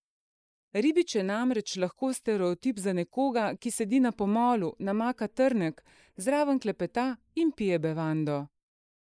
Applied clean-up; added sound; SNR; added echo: neural mask model Resemble Enhance denoiser.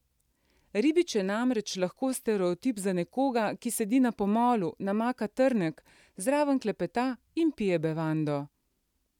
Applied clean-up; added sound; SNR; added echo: none; none; none; none.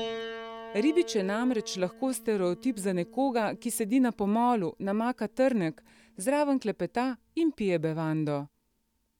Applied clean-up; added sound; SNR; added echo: none; Piano; 17 dB; none.